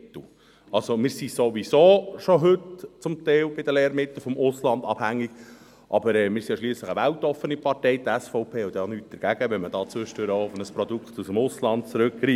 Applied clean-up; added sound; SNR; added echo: none; none; none; none.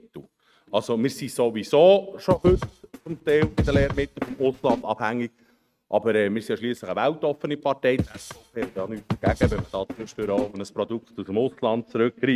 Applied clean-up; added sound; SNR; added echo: neural mask model RNNoise.